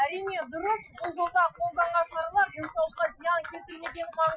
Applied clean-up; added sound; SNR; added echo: classical method Wiener filter.